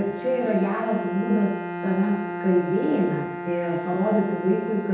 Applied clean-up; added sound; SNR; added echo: none; Bowed string instrument; 8 dB; reverberation time 0.8 s.